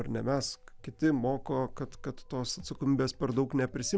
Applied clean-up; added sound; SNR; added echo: none; none; none; none.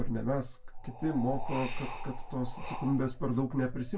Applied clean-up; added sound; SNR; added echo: none; Wind; 13 dB; reverberation time 0.2 s.